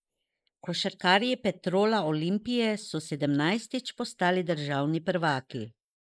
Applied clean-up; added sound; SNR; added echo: neural mask model Resemble Enhance denoiser.